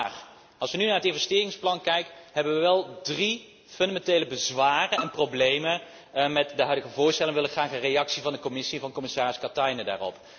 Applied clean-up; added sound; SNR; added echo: none; Bowed string instrument; 11 dB; none.